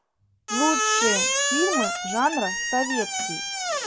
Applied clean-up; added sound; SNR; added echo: none; Squeak; -2 dB; none.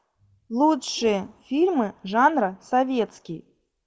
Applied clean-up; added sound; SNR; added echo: none; none; none; none.